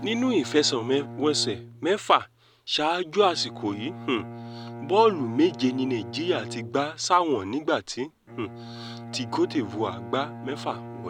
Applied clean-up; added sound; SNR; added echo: none; Bowed string instrument; 13 dB; none.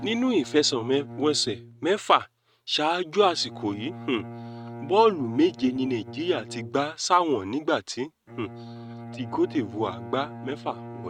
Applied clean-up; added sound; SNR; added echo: neural mask model RNNoise.